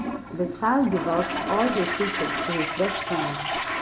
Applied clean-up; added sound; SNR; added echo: none; Toilet flush; 2 dB; none.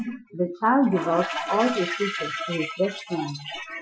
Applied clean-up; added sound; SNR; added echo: classical method Wiener filter.